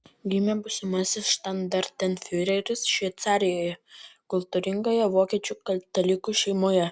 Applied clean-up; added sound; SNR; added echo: none; none; none; none.